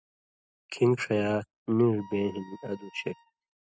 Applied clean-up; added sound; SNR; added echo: classical method spectral subtraction.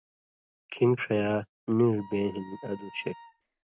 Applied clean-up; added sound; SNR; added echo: none; Wind instrument, woodwind instrument; 20 dB; none.